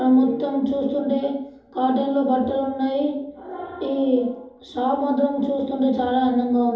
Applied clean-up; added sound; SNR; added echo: none; none; none; reverberation time 2.8 s.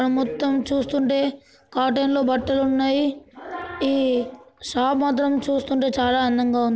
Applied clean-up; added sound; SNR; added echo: none; none; none; none.